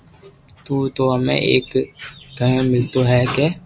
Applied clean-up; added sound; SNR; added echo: none; none; none; none.